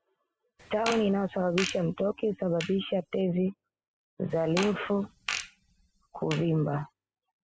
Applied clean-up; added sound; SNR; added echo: classical method spectral subtraction.